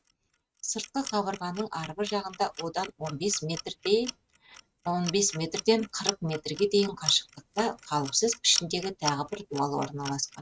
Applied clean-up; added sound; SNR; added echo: neural mask model RNNoise.